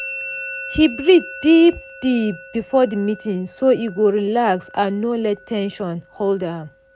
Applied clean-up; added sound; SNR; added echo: none; Musical instrument; 17 dB; none.